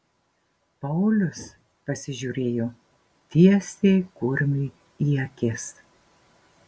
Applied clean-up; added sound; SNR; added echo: none; none; none; none.